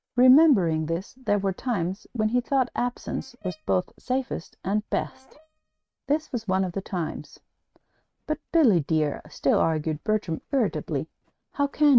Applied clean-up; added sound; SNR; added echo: neural mask model RNNoise.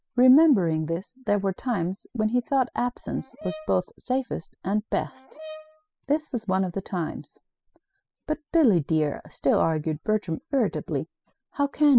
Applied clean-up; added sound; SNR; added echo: classical method spectral subtraction.